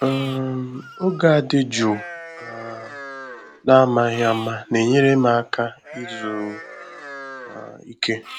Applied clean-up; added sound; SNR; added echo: none; Livestock, farm animals, working animals; 17 dB; none.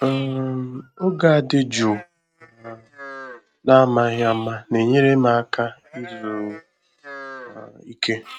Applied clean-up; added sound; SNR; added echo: neural mask model RNNoise.